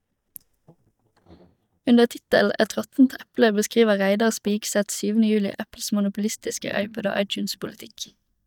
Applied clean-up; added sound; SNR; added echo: neural mask model DeepFilterNet 3.